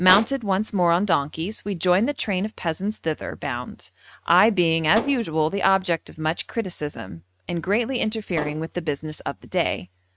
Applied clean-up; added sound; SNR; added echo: neural mask model RNNoise.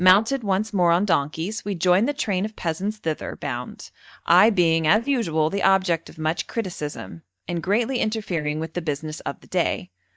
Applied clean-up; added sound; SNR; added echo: neural mask model DeepFilterNet 3.